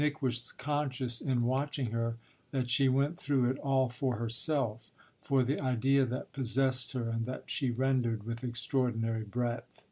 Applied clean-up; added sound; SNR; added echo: none; none; none; none.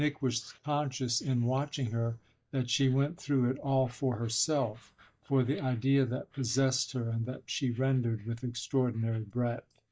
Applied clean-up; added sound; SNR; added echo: neural mask model DeepFilterNet 3.